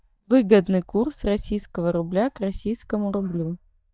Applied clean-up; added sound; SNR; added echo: neural mask model DeepFilterNet 3.